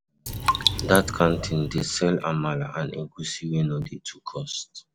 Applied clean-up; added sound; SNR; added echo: none; Raindrop; 2 dB; none.